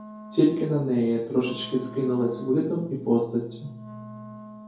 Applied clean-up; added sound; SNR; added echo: none; Wind instrument, woodwind instrument; 17 dB; reverberation time 2.3 s.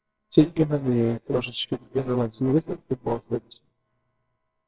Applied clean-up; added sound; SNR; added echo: neural separator model SepFormer WHAMR!.